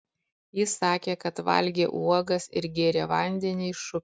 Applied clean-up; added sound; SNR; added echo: none; none; none; none.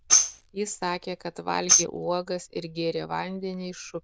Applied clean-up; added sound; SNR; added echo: neural diffusion model UNIVERSE++.